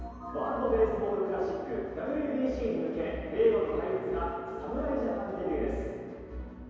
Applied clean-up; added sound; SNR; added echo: none; none; none; reverberation time 2.2 s.